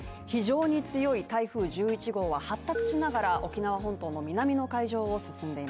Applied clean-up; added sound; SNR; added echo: none; none; none; none.